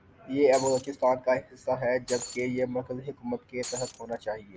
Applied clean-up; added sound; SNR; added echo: none; Shatter; 12 dB; none.